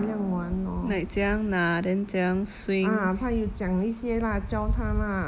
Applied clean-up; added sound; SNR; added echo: none; Drum; 20 dB; none.